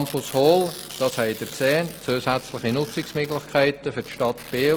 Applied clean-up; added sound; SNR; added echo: none; Tearing; 17 dB; none.